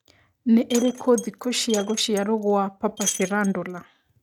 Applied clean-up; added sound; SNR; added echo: neural mask model RNNoise.